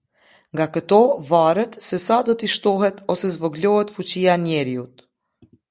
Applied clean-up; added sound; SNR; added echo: none; none; none; none.